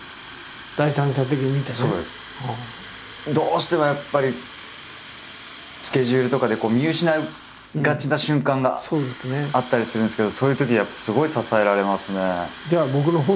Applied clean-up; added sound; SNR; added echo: none; Fill (with liquid) / Water tap, faucet; 14 dB; none.